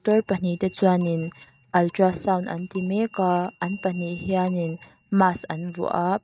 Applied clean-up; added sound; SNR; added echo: neural mask model RNNoise.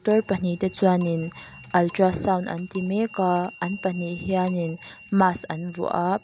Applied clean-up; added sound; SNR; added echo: none; Clock; 13 dB; none.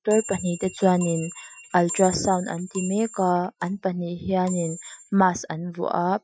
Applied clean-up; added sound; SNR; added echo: classical method Wiener filter.